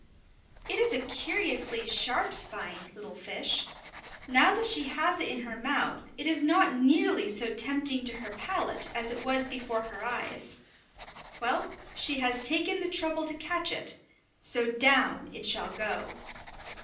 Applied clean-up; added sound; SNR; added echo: none; Writing; 17 dB; reverberation time 0.6 s.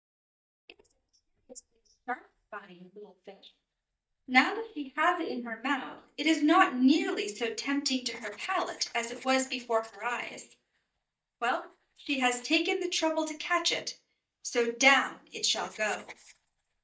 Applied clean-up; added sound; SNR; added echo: neural mask model DeepFilterNet 3.